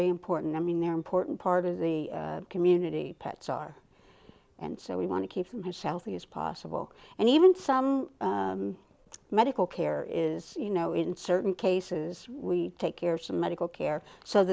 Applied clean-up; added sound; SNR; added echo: none; none; none; none.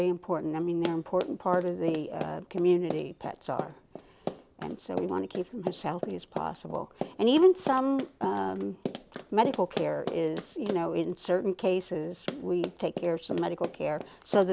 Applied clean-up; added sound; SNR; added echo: none; Run; 11 dB; none.